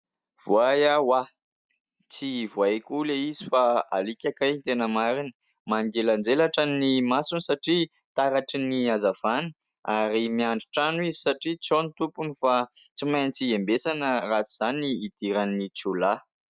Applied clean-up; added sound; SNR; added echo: none; none; none; none.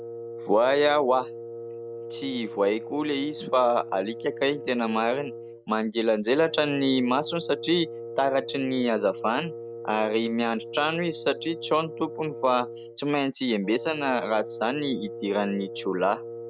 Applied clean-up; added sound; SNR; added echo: none; Wind instrument, woodwind instrument; 11 dB; none.